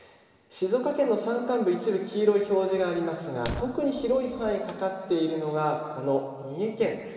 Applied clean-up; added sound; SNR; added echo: none; Fire; 13 dB; reverberation time 2.3 s.